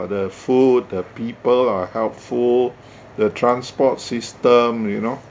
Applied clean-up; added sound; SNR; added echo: none; none; none; none.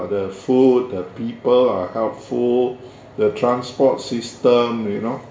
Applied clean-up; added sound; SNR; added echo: none; none; none; reverberation time 0.5 s.